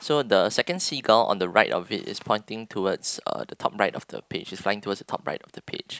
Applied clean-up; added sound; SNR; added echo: none; none; none; none.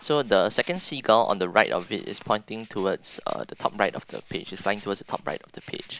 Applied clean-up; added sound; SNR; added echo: none; Rattle (instrument); 11 dB; none.